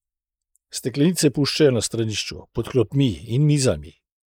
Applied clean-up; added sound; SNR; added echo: neural mask model Resemble Enhance denoiser.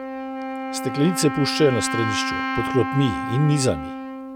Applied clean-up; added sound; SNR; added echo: none; Wind instrument, woodwind instrument; 4 dB; none.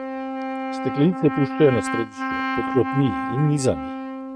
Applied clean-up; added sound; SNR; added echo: neural mask model RNNoise.